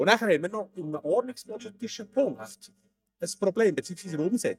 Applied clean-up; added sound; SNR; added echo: neural mask model DeepFilterNet 3.